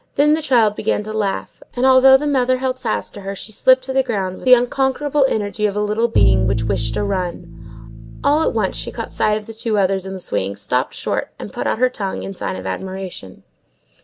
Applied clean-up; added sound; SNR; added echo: none; Bowed string instrument; 2 dB; none.